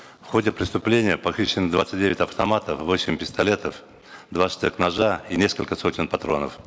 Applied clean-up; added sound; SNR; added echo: none; none; none; none.